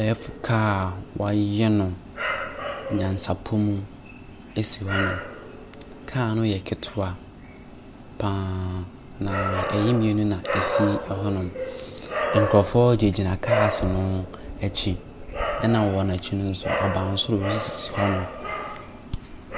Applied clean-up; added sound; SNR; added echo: none; none; none; none.